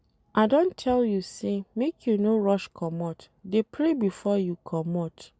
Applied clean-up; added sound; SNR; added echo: none; none; none; none.